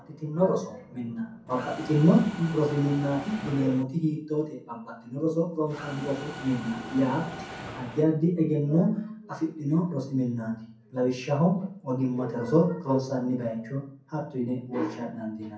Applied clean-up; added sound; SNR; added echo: none; Mechanisms; 12 dB; reverberation time 0.6 s.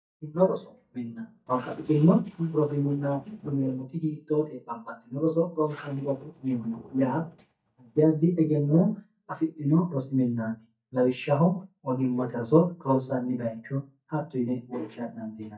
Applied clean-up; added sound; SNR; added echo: neural mask model DeepFilterNet 3.